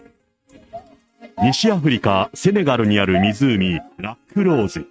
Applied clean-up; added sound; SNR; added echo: neural mask model RNNoise.